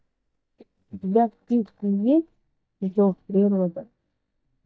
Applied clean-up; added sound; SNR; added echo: neural mask model DeepFilterNet 3.